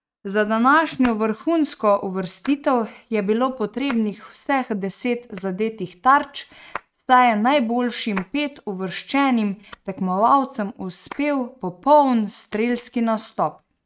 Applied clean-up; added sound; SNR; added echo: neural mask model RNNoise.